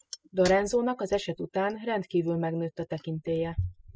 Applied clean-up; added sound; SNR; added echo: classical method spectral subtraction.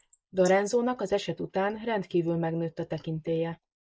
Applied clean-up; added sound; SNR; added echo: neural mask model Resemble Enhance denoiser.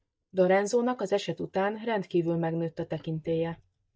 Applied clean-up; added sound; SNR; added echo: neural mask model DeepFilterNet 3.